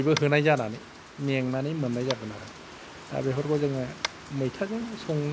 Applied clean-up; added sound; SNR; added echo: none; Tap; 15 dB; none.